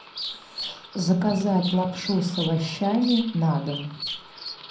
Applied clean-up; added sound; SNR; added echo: none; Bird vocalization, bird call, bird song; 11 dB; reverberation time 0.5 s.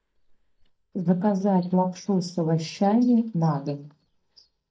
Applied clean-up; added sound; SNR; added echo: neural mask model DeepFilterNet 3.